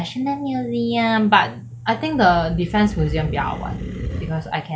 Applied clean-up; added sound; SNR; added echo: none; Animal; 9 dB; none.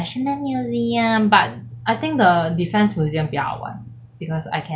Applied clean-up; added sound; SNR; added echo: none; none; none; none.